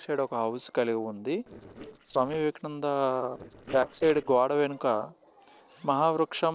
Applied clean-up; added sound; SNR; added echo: neural separator model SepFormer DNS4.